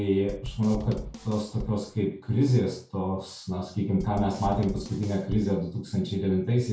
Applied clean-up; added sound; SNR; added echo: none; Drum / Drum kit; 12 dB; reverberation time 0.3 s.